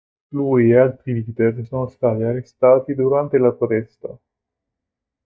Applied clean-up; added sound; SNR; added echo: neural mask model DeepFilterNet 3.